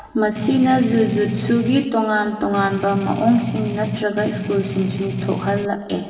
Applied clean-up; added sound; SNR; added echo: none; Strum; 7 dB; reverberation time 2.6 s.